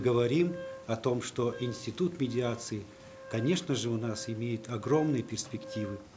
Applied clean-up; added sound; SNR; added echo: none; Wind instrument, woodwind instrument; 17 dB; none.